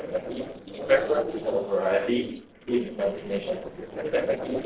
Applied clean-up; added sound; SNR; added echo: neural separator model SepFormer DNS4.